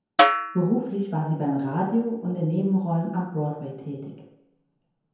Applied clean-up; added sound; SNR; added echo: none; Snare drum; -1 dB; reverberation time 0.9 s.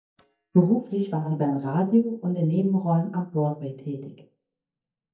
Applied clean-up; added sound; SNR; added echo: neural mask model DeepFilterNet 3.